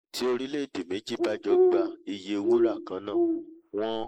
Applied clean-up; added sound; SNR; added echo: neural mask model Resemble Enhance denoiser.